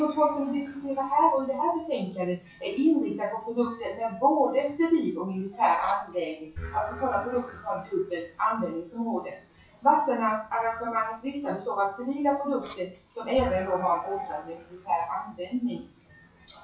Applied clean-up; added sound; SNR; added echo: classical method WPE with log-MMSE.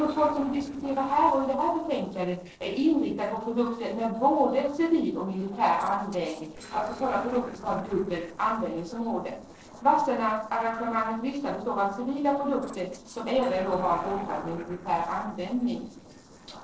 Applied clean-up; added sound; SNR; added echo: neural separator model SepFormer DNS4.